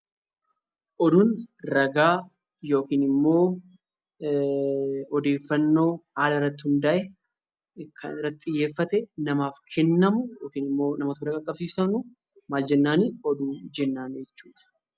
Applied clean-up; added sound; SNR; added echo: none; none; none; none.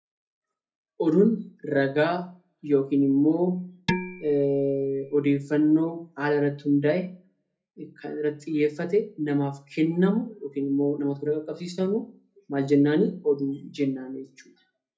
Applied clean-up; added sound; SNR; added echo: none; Dishes, pots, and pans; 8 dB; reverberation time 0.3 s.